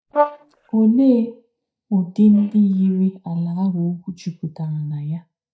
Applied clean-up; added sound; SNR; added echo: neural mask model DeepFilterNet 3.